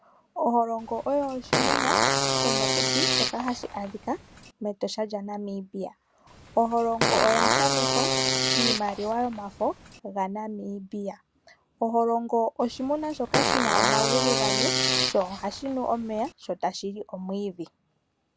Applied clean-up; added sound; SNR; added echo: none; Fart; -3 dB; none.